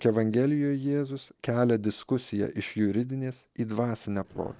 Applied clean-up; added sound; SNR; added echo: neural separator model SepFormer DNS4.